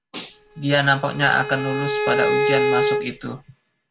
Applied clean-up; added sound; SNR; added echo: none; Bowed string instrument; 0 dB; none.